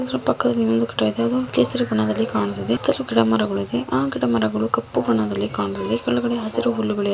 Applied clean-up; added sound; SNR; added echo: none; Brass instrument; 16 dB; none.